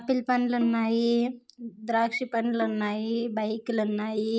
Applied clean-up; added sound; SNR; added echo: neural mask model RNNoise.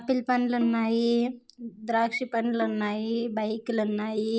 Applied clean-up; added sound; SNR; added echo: none; Bowed string instrument; 19 dB; none.